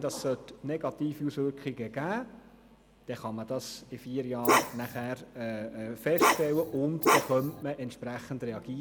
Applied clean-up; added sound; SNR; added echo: none; Bark; -5 dB; none.